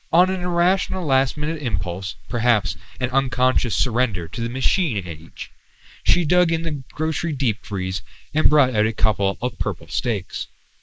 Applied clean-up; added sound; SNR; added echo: neural mask model Resemble Enhance denoiser.